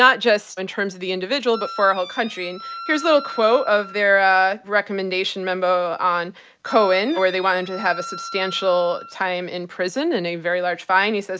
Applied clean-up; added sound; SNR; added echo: none; Wind instrument, woodwind instrument; 14 dB; none.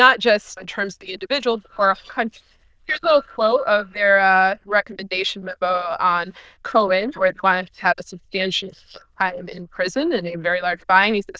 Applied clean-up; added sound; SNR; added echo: neural diffusion model UNIVERSE++.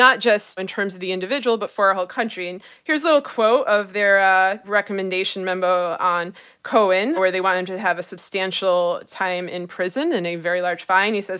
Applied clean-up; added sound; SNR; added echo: none; none; none; none.